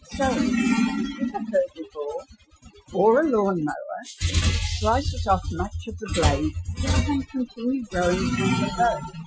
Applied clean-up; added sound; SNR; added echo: classical method Wiener filter.